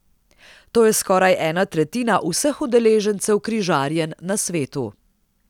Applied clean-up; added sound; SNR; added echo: none; none; none; none.